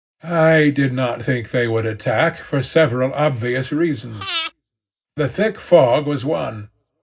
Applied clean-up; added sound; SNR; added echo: none; Breathing; 12 dB; reverberation time 0.4 s.